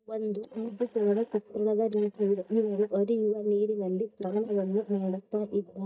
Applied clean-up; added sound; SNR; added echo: neural mask model DeepFilterNet 3.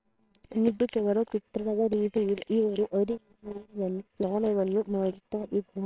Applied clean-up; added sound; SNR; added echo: neural separator model SepFormer WHAMR!.